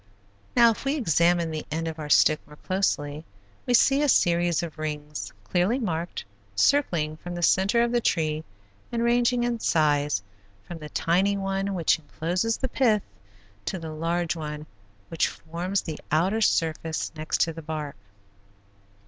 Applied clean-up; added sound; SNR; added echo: none; none; none; none.